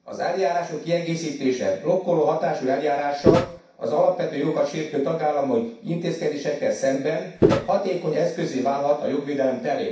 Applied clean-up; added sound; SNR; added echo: none; Walk, footsteps; -3 dB; reverberation time 0.6 s.